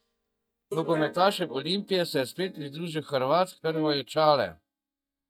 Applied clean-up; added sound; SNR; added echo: neural mask model DeepFilterNet 3.